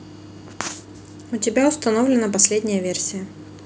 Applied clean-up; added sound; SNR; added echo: none; none; none; none.